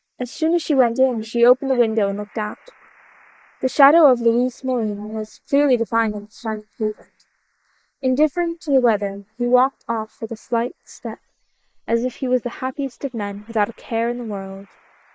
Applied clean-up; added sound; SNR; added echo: neural mask model Resemble Enhance denoiser.